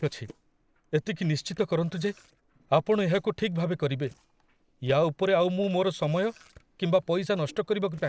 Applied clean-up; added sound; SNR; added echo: neural separator model SepFormer DNS4.